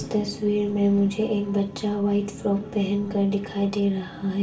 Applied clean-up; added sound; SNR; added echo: none; Drum; 17 dB; reverberation time 0.3 s.